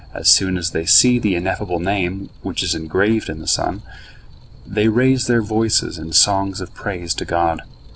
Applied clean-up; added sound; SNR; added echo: none; none; none; none.